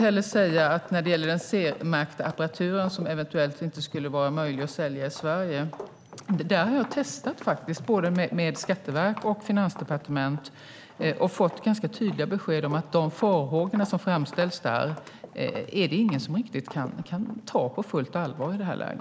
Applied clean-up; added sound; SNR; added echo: none; Walk, footsteps; 19 dB; none.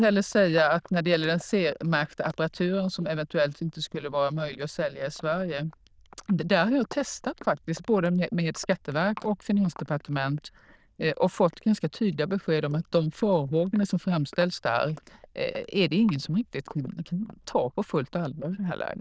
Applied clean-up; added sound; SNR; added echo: neural diffusion model UNIVERSE++.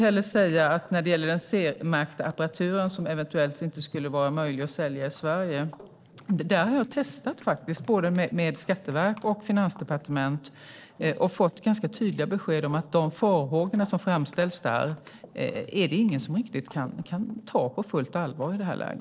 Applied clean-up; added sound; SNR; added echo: neural separator model SepFormer DNS4.